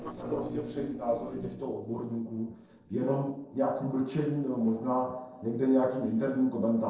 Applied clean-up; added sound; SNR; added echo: neural separator model SepFormer DNS4.